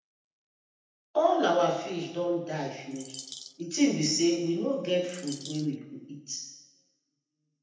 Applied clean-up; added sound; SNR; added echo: none; Bird vocalization, bird call, bird song; 14 dB; reverberation time 0.9 s.